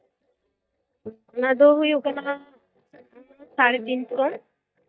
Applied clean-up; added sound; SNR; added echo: neural mask model DeepFilterNet 3.